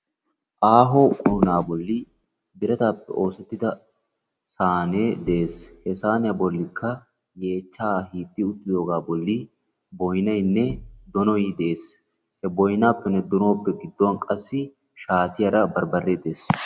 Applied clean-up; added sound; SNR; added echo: none; Bass drum; 19 dB; none.